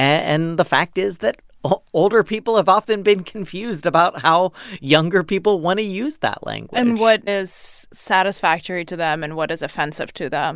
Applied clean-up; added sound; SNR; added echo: none; none; none; none.